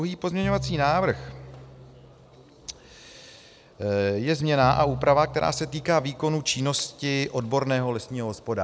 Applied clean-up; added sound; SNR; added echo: none; Piano; 13 dB; none.